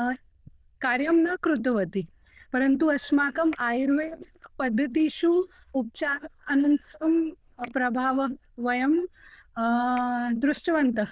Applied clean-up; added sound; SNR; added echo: neural diffusion model UNIVERSE++.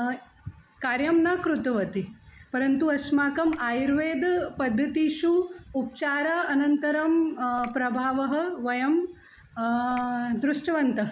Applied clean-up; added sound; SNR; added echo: none; Drip / Water; 19 dB; none.